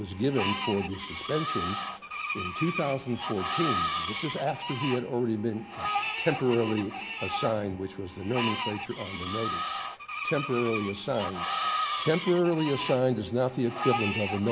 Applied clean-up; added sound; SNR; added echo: none; Screech; 4 dB; none.